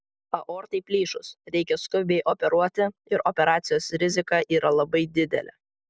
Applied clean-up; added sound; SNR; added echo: none; none; none; none.